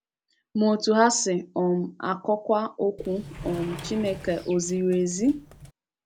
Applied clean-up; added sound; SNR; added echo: none; Sliding door; 15 dB; none.